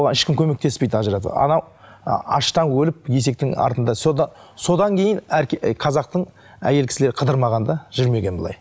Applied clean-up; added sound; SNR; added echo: none; none; none; none.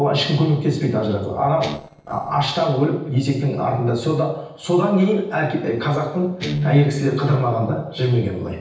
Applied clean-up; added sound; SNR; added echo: neural separator model SepFormer DNS4.